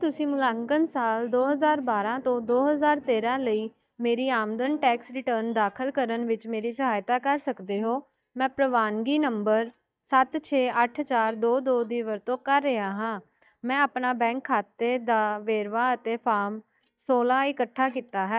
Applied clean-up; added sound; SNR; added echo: neural mask model DeepFilterNet 3.